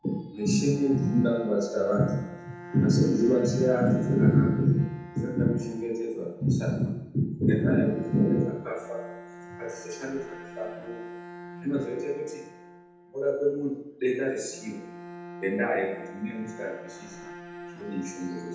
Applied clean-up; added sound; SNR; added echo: none; Bowed string instrument; 17 dB; reverberation time 0.8 s.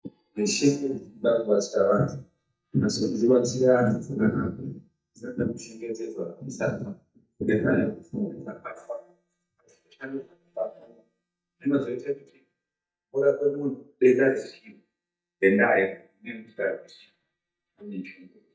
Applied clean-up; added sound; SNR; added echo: neural mask model DeepFilterNet 3.